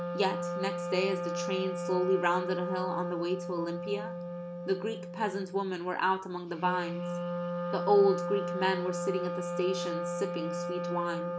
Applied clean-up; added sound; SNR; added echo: none; Wind instrument, woodwind instrument; 3 dB; none.